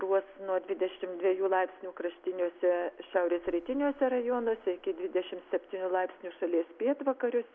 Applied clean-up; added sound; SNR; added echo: none; none; none; none.